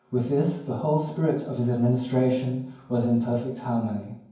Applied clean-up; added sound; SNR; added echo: none; none; none; reverberation time 0.9 s.